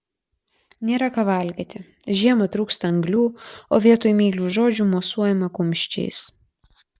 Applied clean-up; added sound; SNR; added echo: none; none; none; none.